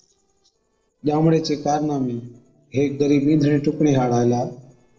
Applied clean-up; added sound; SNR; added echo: neural separator model SepFormer DNS4.